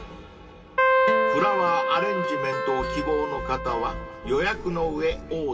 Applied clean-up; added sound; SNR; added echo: none; Keyboard (musical); -2 dB; reverberation time 2.3 s.